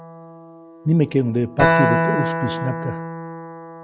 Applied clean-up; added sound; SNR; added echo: none; Acoustic guitar; 0 dB; none.